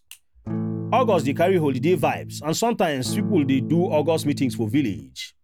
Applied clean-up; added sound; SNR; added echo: none; Electric guitar / Strum; 7 dB; none.